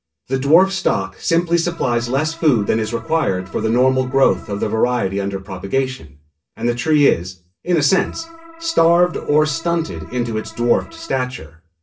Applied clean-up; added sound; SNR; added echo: none; Organ; 20 dB; reverberation time 0.2 s.